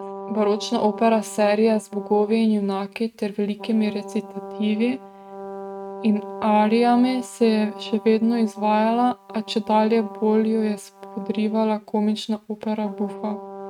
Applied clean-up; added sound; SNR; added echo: neural mask model RNNoise.